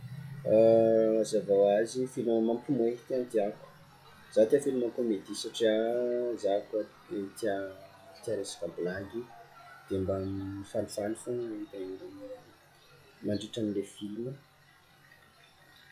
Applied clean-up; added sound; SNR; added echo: classical method log-MMSE.